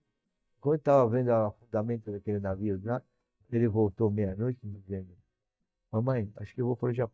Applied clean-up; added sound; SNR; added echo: neural mask model DeepFilterNet 3.